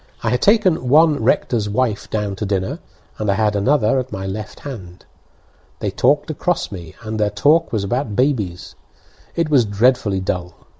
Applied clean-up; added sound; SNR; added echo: none; none; none; none.